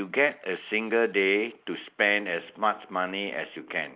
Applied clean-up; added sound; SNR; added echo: neural mask model Resemble Enhance denoiser.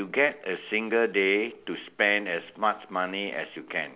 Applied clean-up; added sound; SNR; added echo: none; none; none; none.